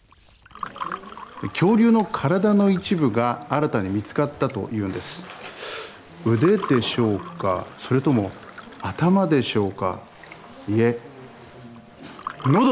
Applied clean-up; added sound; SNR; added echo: none; Fill (with liquid) / Water; 18 dB; none.